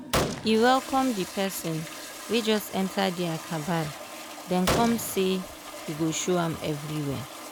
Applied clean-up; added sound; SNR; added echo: none; Toilet flush + Gunshot, gunfire; 7 dB; none.